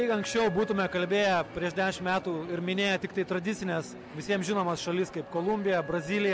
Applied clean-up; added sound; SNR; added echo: none; Wind instrument, woodwind instrument; 18 dB; none.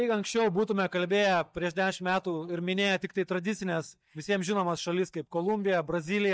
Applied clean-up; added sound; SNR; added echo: neural mask model DeepFilterNet 3.